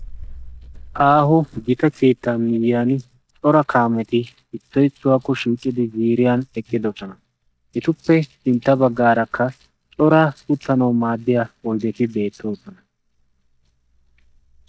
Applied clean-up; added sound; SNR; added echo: neural mask model DeepFilterNet 3.